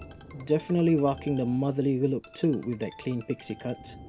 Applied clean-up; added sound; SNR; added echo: none; Ringtone + Thunder; 20 dB; none.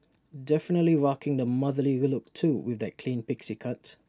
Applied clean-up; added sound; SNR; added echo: none; none; none; none.